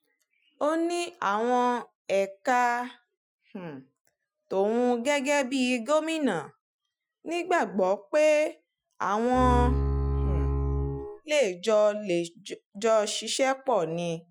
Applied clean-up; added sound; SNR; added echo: classical method Wiener filter.